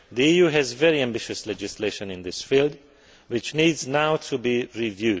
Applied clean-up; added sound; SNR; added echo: none; none; none; none.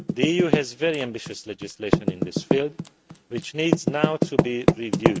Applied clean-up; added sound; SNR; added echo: neural mask model RNNoise.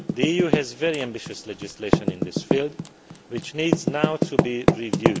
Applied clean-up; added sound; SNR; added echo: none; Typing; -3 dB; none.